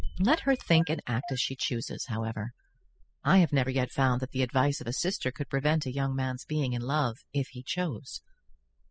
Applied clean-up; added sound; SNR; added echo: classical method spectral subtraction.